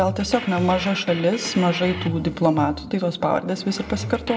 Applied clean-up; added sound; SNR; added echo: none; Drum kit; 11 dB; reverberation time 0.8 s.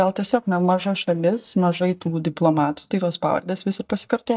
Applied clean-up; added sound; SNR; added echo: neural mask model DeepFilterNet 3.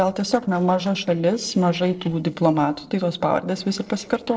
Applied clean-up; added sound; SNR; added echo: neural separator model SepFormer DNS4.